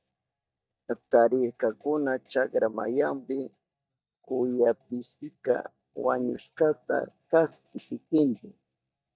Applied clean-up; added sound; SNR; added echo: neural mask model DeepFilterNet 3.